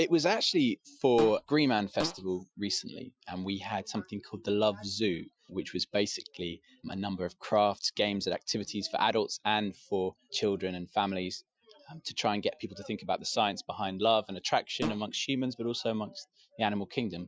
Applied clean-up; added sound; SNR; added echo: classical method Wiener filter.